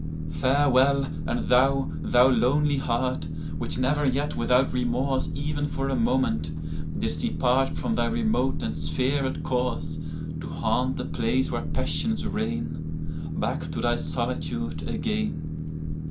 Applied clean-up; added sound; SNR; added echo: none; Boat, Water vehicle; 3 dB; none.